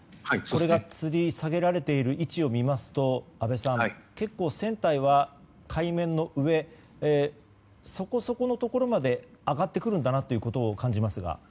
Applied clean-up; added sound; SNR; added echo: none; none; none; none.